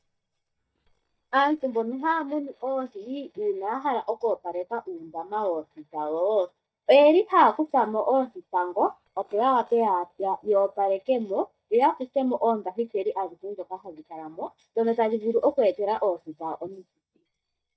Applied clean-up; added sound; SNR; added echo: neural mask model DeepFilterNet 3.